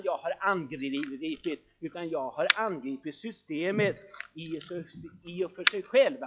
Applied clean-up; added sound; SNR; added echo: classical method log-MMSE.